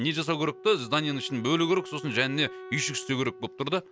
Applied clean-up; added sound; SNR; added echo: none; Wind instrument, woodwind instrument; 16 dB; none.